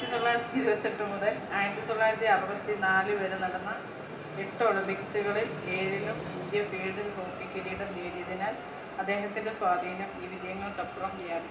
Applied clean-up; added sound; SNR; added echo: none; Traffic noise, roadway noise; 11 dB; reverberation time 2.3 s.